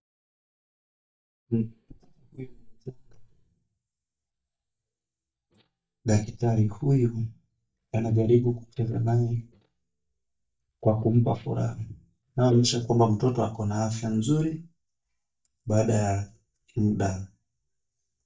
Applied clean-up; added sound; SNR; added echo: neural mask model DeepFilterNet 3.